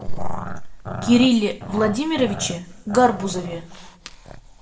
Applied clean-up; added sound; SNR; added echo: none; Growling; 12 dB; reverberation time 0.4 s.